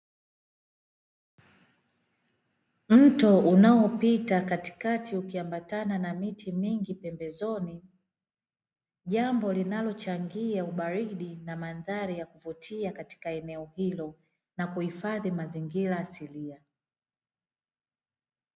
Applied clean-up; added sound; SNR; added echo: none; none; none; none.